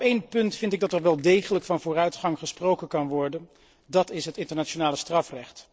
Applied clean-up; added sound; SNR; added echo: neural separator model SepFormer DNS4.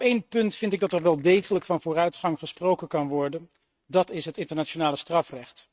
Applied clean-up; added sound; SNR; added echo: neural mask model RNNoise.